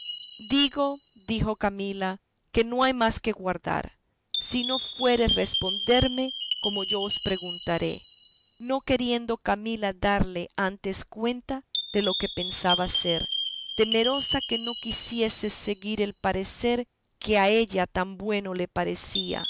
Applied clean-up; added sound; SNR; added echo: none; Chime; 4 dB; none.